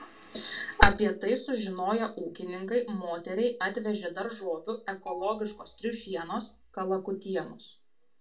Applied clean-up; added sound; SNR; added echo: none; Marimba, xylophone; 18 dB; reverberation time 0.2 s.